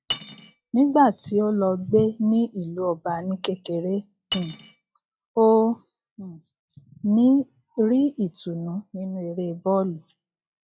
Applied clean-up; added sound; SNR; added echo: classical method log-MMSE.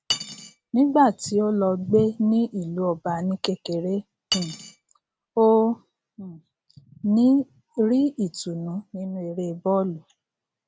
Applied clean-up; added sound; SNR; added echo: none; Cutlery, silverware; 12 dB; none.